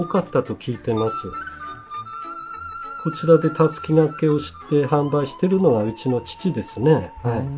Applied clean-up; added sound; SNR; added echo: none; none; none; none.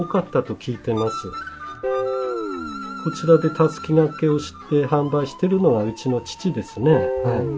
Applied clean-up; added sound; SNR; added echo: none; Guitar; 10 dB; none.